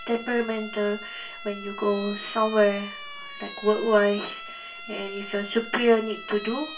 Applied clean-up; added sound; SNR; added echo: none; Siren; 13 dB; reverberation time 0.2 s.